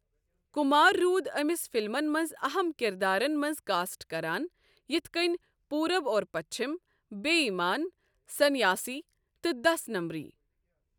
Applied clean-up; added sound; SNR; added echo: none; none; none; none.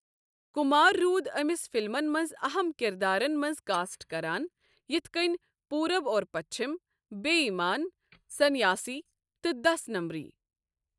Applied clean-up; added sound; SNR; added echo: neural mask model DeepFilterNet 3.